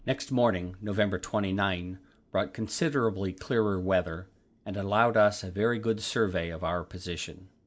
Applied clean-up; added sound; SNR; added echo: none; none; none; none.